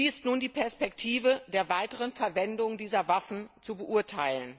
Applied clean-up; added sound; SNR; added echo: none; none; none; none.